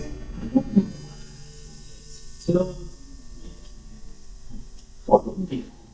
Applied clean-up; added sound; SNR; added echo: neural mask model DeepFilterNet 3.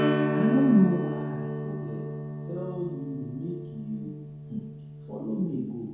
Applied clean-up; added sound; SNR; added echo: none; Strum; 2 dB; reverberation time 0.8 s.